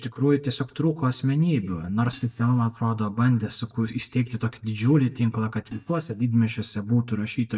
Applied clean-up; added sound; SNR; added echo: neural mask model DeepFilterNet 3.